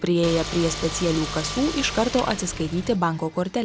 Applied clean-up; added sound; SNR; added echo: none; Car; 8 dB; none.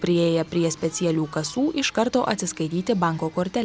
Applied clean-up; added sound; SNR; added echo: none; none; none; none.